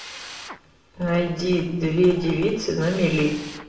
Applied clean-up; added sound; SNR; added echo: none; Drill; 19 dB; reverberation time 0.8 s.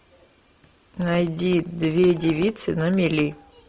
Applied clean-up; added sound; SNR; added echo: none; none; none; none.